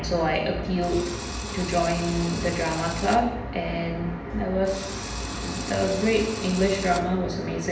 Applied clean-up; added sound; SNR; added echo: none; Drill; 12 dB; reverberation time 0.8 s.